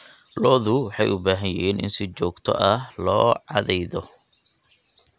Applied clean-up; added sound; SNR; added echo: none; none; none; none.